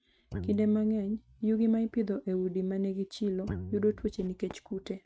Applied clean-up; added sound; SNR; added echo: neural mask model RNNoise.